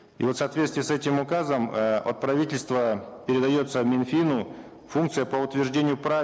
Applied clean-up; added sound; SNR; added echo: none; none; none; none.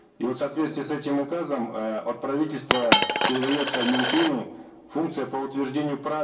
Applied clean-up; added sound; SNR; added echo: none; Coin (dropping); 0 dB; reverberation time 0.3 s.